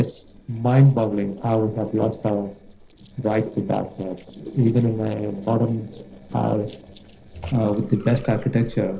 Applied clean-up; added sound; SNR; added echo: neural separator model SepFormer DNS4.